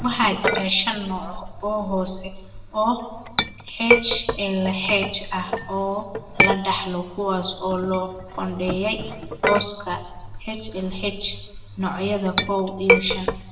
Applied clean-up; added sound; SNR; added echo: none; Chink, clink; 2 dB; reverberation time 0.8 s.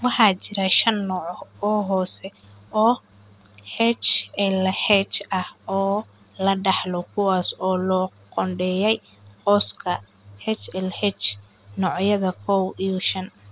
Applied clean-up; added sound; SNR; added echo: none; none; none; none.